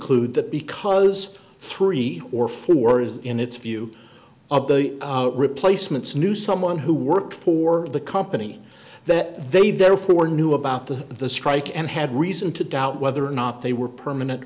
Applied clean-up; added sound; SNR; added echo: none; none; none; none.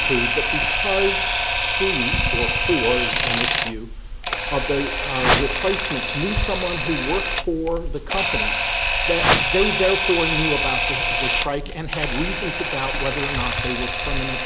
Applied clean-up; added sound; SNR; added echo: none; Camera + Whoosh, swoosh, swish; -4 dB; none.